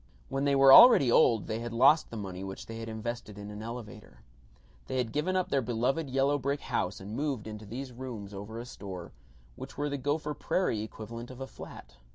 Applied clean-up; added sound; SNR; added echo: none; none; none; none.